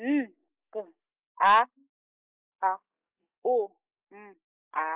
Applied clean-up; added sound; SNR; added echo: neural mask model Resemble Enhance denoiser.